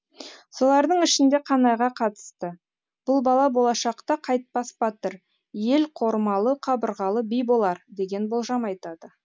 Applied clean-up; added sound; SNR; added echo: none; none; none; none.